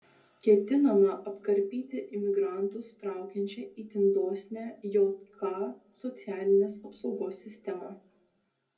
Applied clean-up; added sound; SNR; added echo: none; none; none; reverberation time 0.2 s.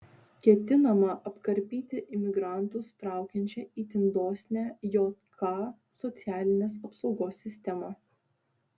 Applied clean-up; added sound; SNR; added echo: none; none; none; none.